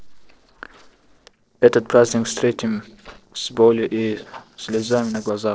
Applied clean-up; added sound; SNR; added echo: neural separator model SepFormer DNS4.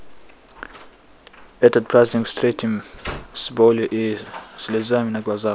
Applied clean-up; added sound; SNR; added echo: none; none; none; none.